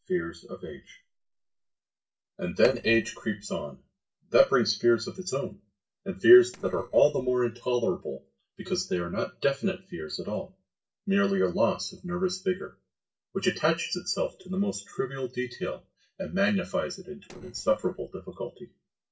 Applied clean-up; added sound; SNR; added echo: neural separator model SepFormer DNS4.